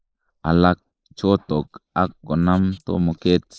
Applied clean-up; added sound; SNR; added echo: neural mask model Resemble Enhance denoiser.